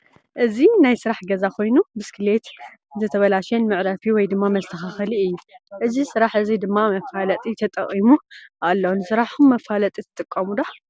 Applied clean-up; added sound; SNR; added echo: none; none; none; none.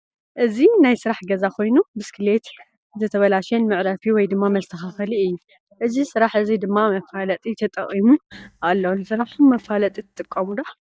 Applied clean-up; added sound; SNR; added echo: neural mask model DeepFilterNet 3.